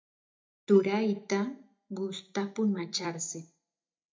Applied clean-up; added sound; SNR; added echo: neural mask model DeepFilterNet 3.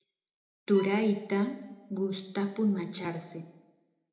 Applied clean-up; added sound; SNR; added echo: none; Bowed string instrument; 20 dB; reverberation time 0.7 s.